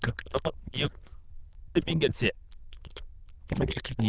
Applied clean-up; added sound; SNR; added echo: neural diffusion model UNIVERSE++.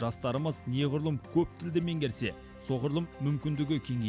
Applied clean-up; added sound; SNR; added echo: none; none; none; none.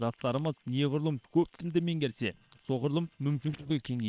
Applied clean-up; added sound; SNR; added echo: neural separator model SepFormer WHAM!.